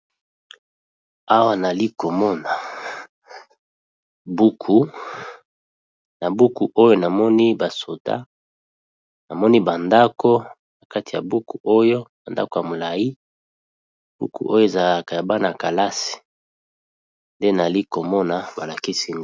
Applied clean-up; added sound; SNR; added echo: none; none; none; none.